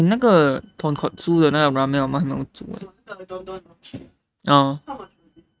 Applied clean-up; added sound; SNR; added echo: neural mask model RNNoise.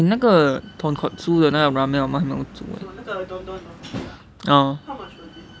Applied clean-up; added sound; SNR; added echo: none; Slam; 20 dB; none.